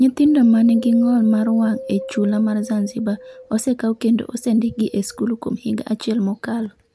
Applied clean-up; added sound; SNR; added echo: none; Wind; 18 dB; none.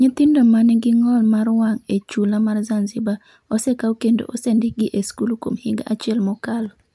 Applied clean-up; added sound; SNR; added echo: none; none; none; none.